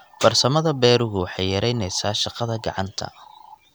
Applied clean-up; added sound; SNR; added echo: none; none; none; none.